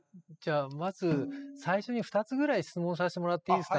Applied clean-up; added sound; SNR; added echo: classical method spectral subtraction.